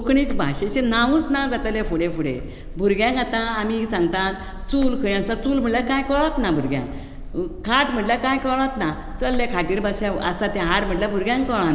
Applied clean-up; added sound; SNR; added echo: none; Purr; 8 dB; none.